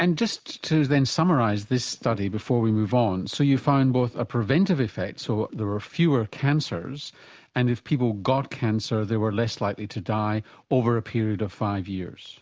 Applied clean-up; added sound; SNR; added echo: none; none; none; none.